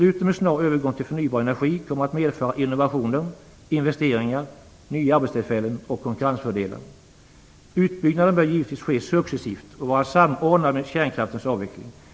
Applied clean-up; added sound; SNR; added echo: none; none; none; none.